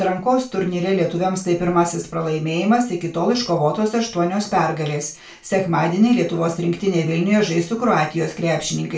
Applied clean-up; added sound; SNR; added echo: none; none; none; reverberation time 0.3 s.